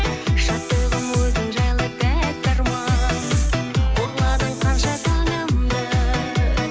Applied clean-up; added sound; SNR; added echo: none; Hiss; 19 dB; none.